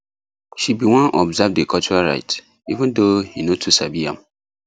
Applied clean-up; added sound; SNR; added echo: none; none; none; none.